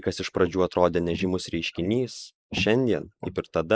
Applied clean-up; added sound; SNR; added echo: neural mask model Resemble Enhance denoiser.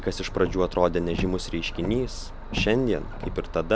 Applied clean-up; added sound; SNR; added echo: none; Car; 7 dB; none.